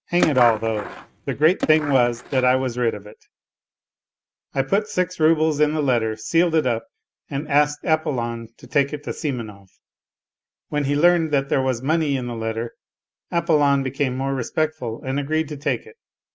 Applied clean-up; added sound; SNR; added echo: neural mask model RNNoise.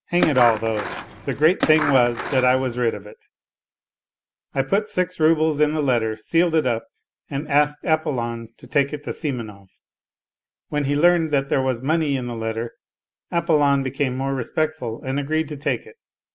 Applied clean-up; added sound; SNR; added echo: none; Skateboard; 5 dB; none.